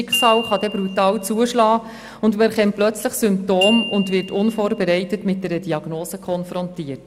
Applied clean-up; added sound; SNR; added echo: none; Glockenspiel; 11 dB; none.